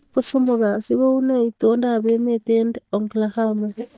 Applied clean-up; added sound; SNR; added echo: neural mask model DeepFilterNet 3.